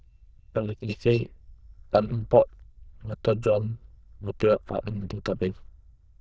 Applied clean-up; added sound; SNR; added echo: neural diffusion model UNIVERSE++.